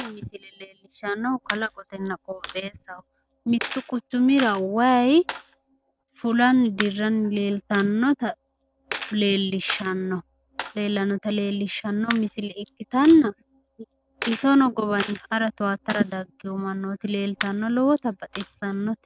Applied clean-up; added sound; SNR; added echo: none; Coin (dropping); 15 dB; none.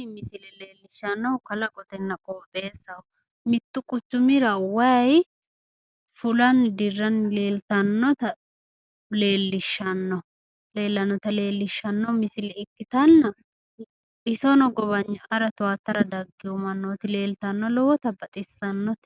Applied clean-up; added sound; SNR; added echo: none; none; none; none.